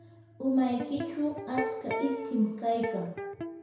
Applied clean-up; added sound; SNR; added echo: none; Electric guitar; 7 dB; reverberation time 0.7 s.